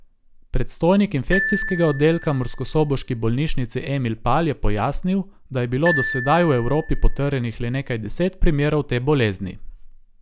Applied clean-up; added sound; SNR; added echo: none; Glockenspiel; 11 dB; none.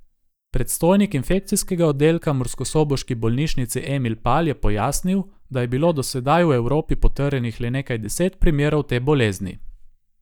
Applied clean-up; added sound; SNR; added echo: neural mask model DeepFilterNet 3.